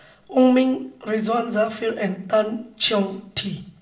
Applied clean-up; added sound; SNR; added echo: none; none; none; reverberation time 0.4 s.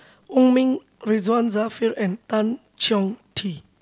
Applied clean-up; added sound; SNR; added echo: none; none; none; none.